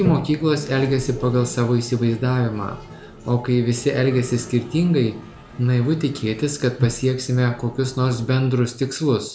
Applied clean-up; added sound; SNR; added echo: none; Toilet flush; 13 dB; none.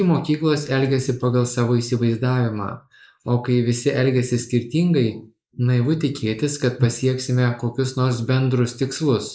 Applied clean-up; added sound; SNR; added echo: neural mask model Resemble Enhance denoiser.